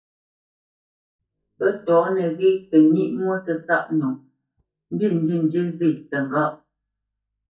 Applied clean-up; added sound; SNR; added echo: neural mask model DeepFilterNet 3.